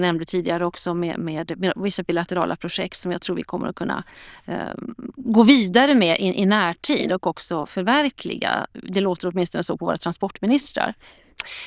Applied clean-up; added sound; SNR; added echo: neural diffusion model UNIVERSE++.